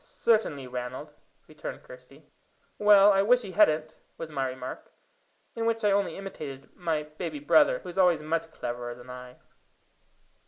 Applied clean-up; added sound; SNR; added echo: neural mask model Resemble Enhance denoiser.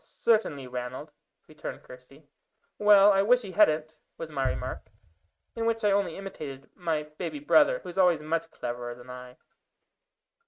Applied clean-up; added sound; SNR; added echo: neural mask model RNNoise.